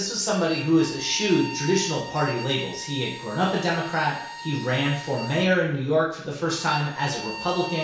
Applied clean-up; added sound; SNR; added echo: none; Bowed string instrument; 13 dB; reverberation time 0.6 s.